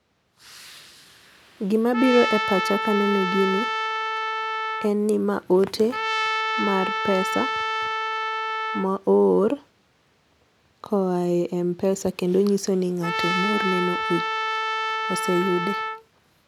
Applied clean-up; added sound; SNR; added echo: none; Trumpet; 2 dB; none.